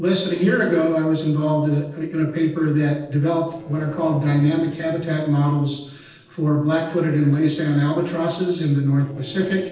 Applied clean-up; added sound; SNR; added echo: neural separator model SepFormer DNS4.